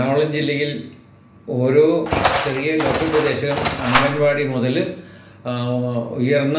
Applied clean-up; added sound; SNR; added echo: none; Engine; 2 dB; reverberation time 0.6 s.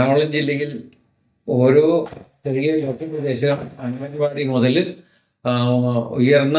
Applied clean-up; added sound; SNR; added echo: neural mask model DeepFilterNet 3.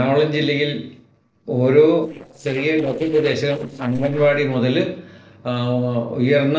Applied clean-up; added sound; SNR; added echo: neural separator model SepFormer DNS4.